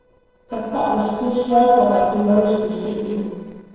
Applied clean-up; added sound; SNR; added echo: neural separator model SepFormer DNS4.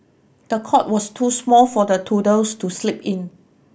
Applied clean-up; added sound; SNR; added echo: none; none; none; none.